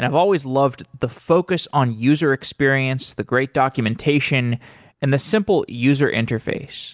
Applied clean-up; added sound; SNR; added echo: none; none; none; none.